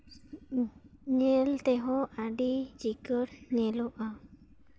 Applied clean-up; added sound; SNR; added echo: none; none; none; none.